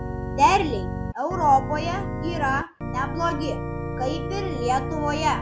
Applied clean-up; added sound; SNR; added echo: none; Organ; 4 dB; none.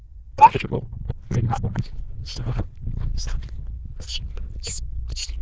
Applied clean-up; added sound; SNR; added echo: neural diffusion model UNIVERSE++.